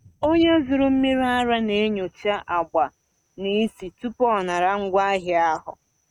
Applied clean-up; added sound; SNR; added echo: neural mask model RNNoise.